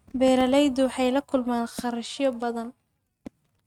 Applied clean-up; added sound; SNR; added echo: neural mask model RNNoise.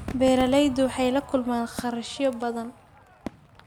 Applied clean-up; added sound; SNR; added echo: none; Crowd / Fireworks; 15 dB; none.